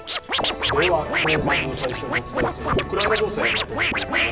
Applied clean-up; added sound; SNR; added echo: none; Scratching (performance technique); -2 dB; reverberation time 2.9 s.